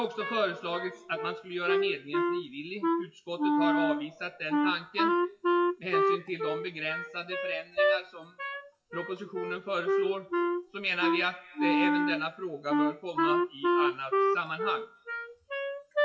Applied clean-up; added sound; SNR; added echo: classical method WPE with log-MMSE.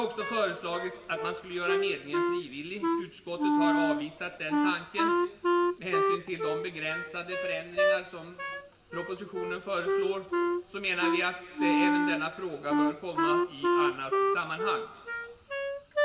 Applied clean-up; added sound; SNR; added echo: none; Wind instrument, woodwind instrument; -5 dB; reverberation time 1.7 s.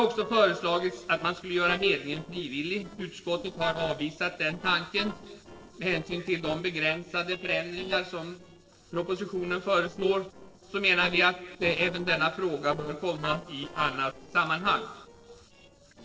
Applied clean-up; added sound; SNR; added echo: neural separator model SepFormer DNS4.